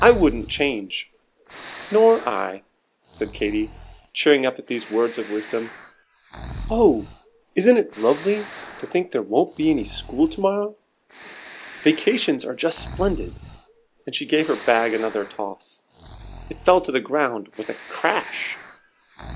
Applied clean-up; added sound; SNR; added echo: none; Breathing; 15 dB; none.